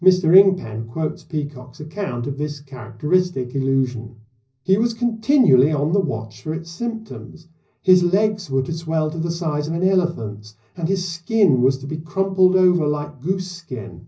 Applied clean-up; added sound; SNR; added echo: none; none; none; reverberation time 0.5 s.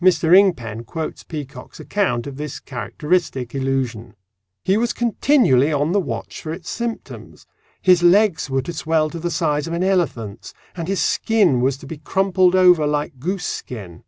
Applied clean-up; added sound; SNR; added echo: none; none; none; none.